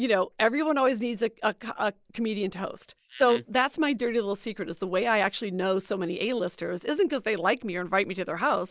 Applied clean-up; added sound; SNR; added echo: neural mask model Resemble Enhance denoiser.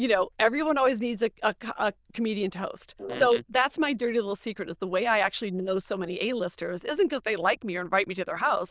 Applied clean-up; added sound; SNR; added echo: neural diffusion model UNIVERSE++.